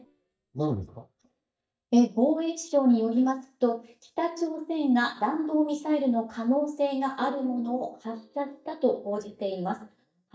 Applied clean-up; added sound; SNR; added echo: neural mask model DeepFilterNet 3.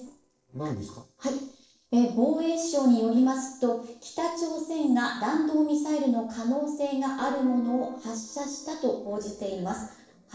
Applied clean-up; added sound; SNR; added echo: neural separator model SepFormer DNS4.